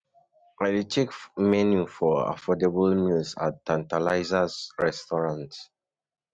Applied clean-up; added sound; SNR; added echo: none; none; none; none.